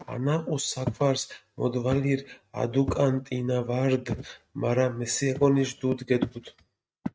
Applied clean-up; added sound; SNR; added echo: neural mask model RNNoise.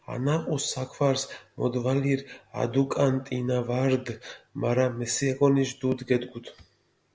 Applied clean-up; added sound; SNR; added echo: none; none; none; none.